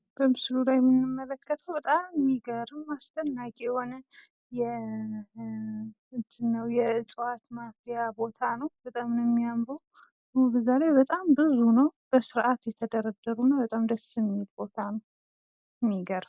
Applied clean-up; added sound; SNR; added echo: none; none; none; none.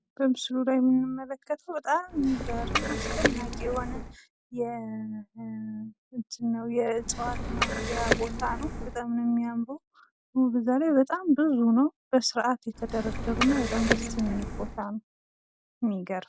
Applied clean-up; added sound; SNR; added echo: none; Liquid; 2 dB; none.